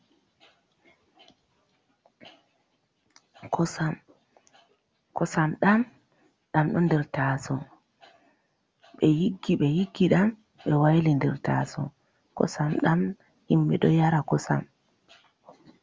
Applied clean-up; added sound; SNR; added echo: none; none; none; none.